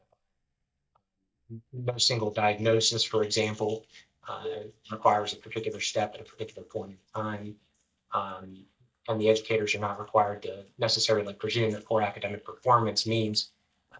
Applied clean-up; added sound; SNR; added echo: neural mask model DeepFilterNet 3.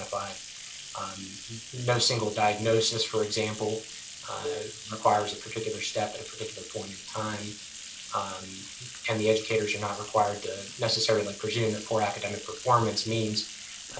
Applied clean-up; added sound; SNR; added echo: none; Bathtub (filling or washing); 12 dB; reverberation time 0.2 s.